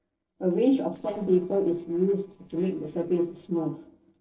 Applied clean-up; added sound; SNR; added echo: neural separator model SepFormer DNS4.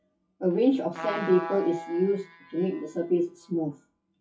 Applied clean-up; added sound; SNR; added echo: classical method WPE with log-MMSE.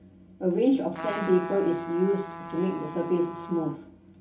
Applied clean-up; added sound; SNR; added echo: none; Trumpet; 12 dB; reverberation time 0.2 s.